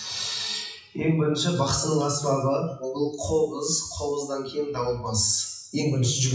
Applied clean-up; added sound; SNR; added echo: classical method WPE with log-MMSE.